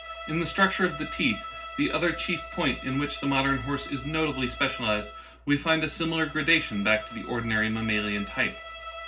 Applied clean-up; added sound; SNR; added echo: none; Bowed string instrument; 12 dB; reverberation time 0.4 s.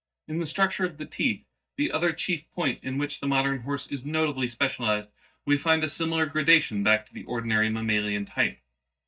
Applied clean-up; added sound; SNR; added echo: neural mask model DeepFilterNet 3.